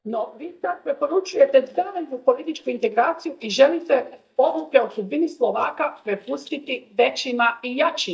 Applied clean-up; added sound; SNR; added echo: neural mask model DeepFilterNet 3.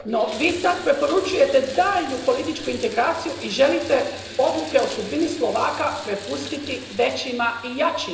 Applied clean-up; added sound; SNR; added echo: none; Bathtub (filling or washing) / Water tap, faucet; 14 dB; reverberation time 0.9 s.